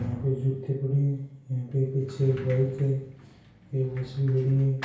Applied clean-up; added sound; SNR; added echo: none; Sliding door; 16 dB; reverberation time 0.6 s.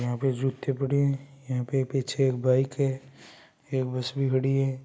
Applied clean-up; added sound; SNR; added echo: none; none; none; none.